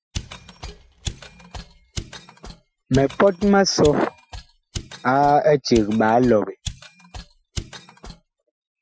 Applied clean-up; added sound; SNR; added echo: classical method Wiener filter.